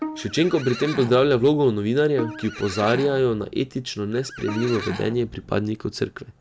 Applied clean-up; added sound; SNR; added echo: none; Bowed string instrument + Livestock, farm animals, working animals; 13 dB; none.